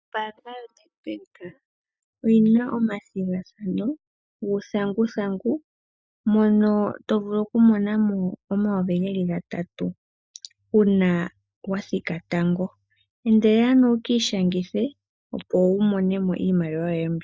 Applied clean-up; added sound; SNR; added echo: neural mask model DeepFilterNet 3.